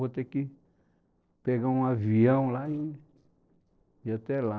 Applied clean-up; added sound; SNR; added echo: neural separator model SepFormer DNS4.